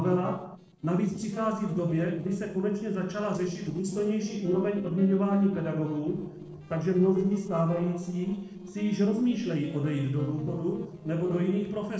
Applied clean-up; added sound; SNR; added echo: neural separator model SepFormer DNS4.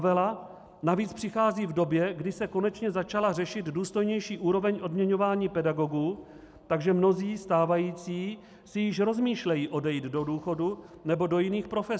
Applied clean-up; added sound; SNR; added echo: none; none; none; none.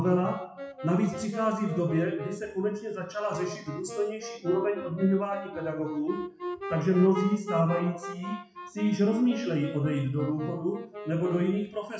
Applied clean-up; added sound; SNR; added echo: classical method WPE with log-MMSE.